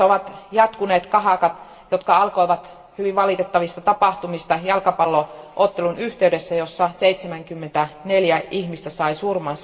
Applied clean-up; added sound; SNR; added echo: none; none; none; reverberation time 1.5 s.